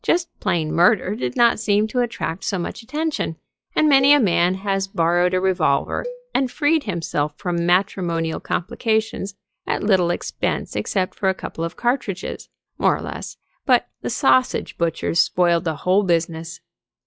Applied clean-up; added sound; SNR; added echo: classical method log-MMSE.